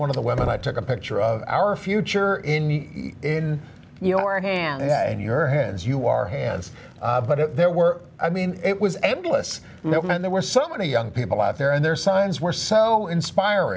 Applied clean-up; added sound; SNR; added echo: none; Knock; 15 dB; none.